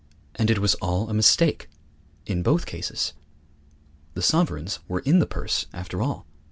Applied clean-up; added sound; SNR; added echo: none; none; none; none.